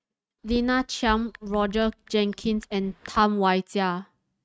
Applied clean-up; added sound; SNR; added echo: neural mask model RNNoise.